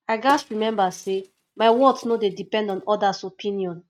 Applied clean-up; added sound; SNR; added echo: neural mask model RNNoise.